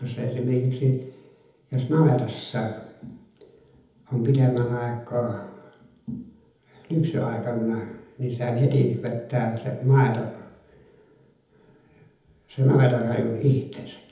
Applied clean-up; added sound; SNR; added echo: none; none; none; reverberation time 1.0 s.